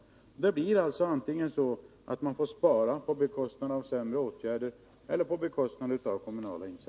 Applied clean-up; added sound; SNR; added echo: none; none; none; none.